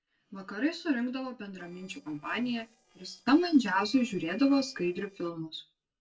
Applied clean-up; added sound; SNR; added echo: neural separator model SepFormer DNS4.